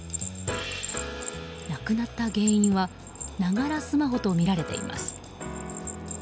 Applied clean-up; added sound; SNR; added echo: none; Bell; 11 dB; none.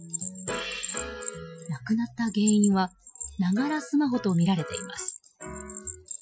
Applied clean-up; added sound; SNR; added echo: classical method Wiener filter.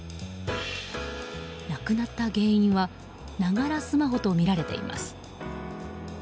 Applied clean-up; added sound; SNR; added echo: none; none; none; none.